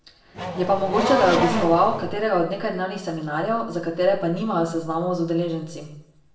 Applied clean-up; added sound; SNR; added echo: none; Race car, auto racing / Accelerating, revving, vroom; 4 dB; reverberation time 0.7 s.